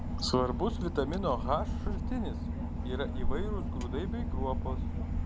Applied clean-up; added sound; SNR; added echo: none; Engine / Boat, Water vehicle; -3 dB; none.